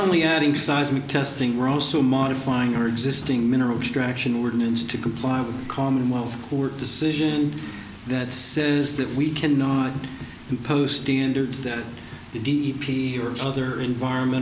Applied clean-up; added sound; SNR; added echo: none; none; none; none.